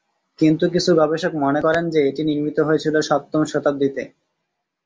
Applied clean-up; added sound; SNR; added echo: none; none; none; none.